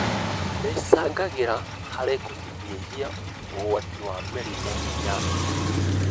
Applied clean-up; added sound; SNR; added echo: none; Car; 0 dB; none.